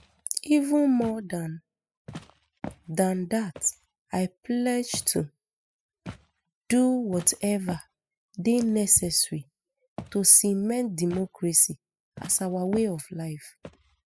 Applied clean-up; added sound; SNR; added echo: classical method spectral subtraction.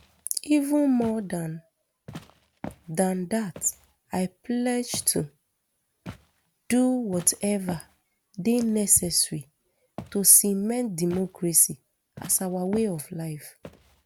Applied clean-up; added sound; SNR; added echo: none; Walk, footsteps; 20 dB; none.